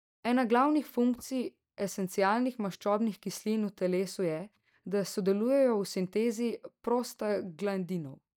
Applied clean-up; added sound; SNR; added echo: neural mask model DeepFilterNet 3.